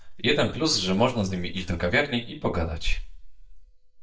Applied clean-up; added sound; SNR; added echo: neural mask model DeepFilterNet 3.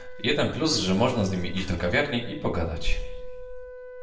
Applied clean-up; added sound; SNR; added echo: none; Wind instrument, woodwind instrument; 18 dB; reverberation time 0.8 s.